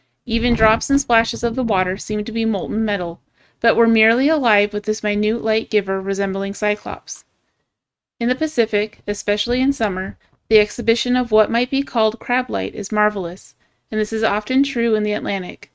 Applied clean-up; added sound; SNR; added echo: neural mask model RNNoise.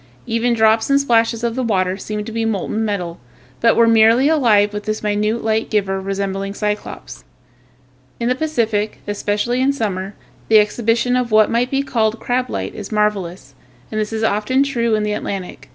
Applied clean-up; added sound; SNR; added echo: none; none; none; none.